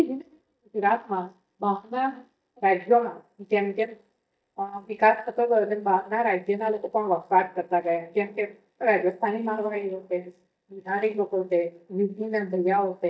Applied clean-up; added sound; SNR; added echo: neural mask model DeepFilterNet 3.